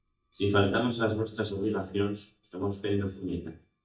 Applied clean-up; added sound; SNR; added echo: neural mask model DeepFilterNet 3.